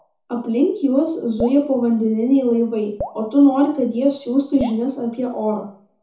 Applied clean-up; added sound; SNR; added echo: none; Drip; 18 dB; reverberation time 0.6 s.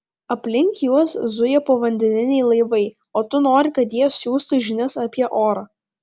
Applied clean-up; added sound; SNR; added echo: none; none; none; none.